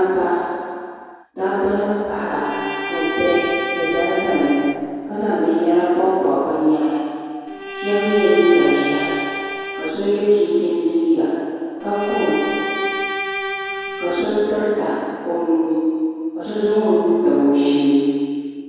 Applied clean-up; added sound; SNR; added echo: none; Bowed string instrument; 6 dB; reverberation time 2.2 s.